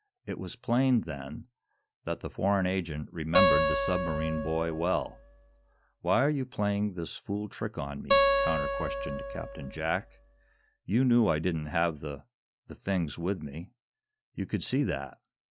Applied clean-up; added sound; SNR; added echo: none; Acoustic guitar; -1 dB; none.